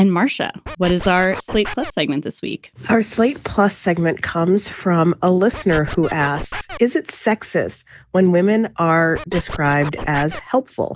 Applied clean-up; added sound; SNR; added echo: none; Scratching (performance technique); 11 dB; none.